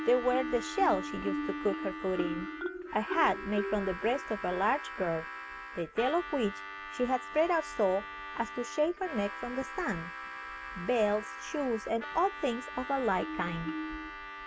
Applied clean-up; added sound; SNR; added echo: none; Harmonica + Marimba, xylophone; 7 dB; none.